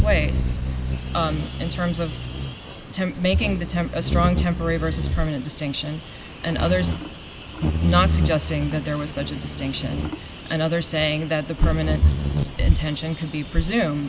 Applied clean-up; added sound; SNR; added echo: none; Bird vocalization, bird call, bird song; 1 dB; none.